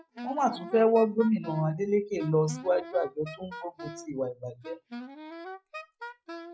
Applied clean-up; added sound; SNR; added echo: classical method log-MMSE.